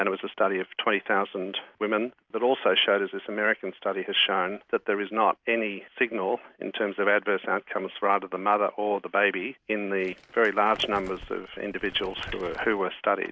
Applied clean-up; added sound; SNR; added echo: none; Crumpling, crinkling; 20 dB; none.